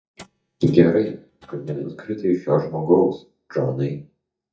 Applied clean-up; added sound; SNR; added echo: neural mask model DeepFilterNet 3.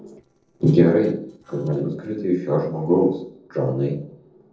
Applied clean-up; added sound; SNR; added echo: neural separator model SepFormer DNS4.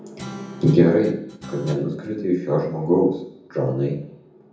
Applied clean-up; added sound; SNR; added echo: none; Guitar; 17 dB; reverberation time 0.7 s.